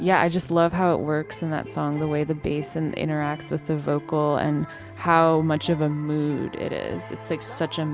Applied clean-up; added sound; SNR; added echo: none; none; none; none.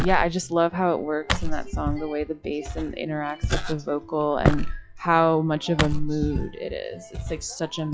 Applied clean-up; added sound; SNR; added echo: classical method log-MMSE.